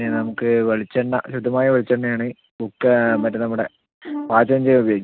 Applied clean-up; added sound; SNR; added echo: neural mask model RNNoise.